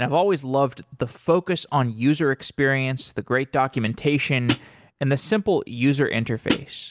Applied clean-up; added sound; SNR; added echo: none; Hi-hat; 0 dB; none.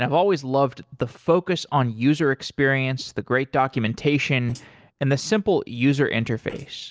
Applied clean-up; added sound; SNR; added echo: neural separator model SepFormer DNS4.